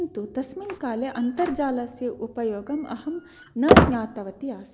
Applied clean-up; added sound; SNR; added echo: none; Squeak; -3 dB; none.